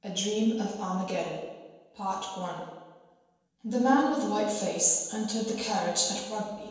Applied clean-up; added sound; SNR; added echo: none; none; none; reverberation time 1.2 s.